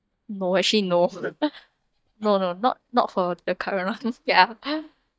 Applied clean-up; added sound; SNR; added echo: neural mask model DeepFilterNet 3.